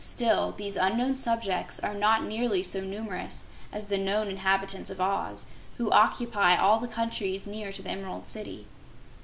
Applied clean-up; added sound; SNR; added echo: none; none; none; none.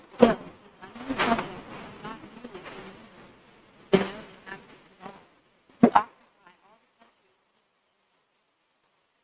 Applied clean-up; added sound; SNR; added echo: neural mask model RNNoise.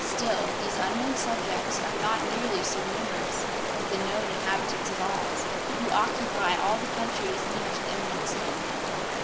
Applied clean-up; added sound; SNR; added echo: none; Stream; -2 dB; none.